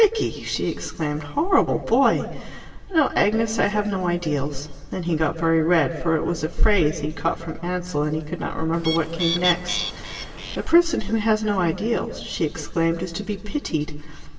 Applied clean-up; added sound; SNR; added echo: none; Bird; 7 dB; reverberation time 1.4 s.